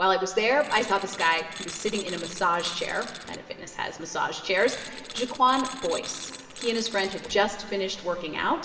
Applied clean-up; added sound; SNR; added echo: none; Tools; 13 dB; reverberation time 2.8 s.